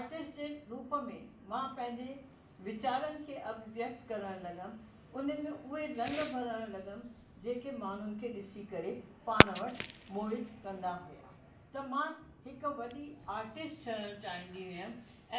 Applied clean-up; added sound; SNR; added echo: none; Fireworks; 1 dB; reverberation time 0.3 s.